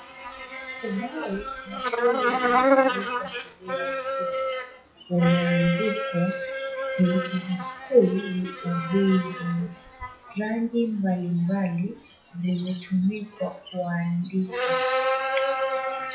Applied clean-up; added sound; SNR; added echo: classical method WPE with log-MMSE.